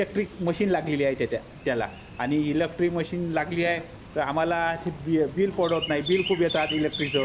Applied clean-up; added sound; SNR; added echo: none; Chirp, tweet; 13 dB; none.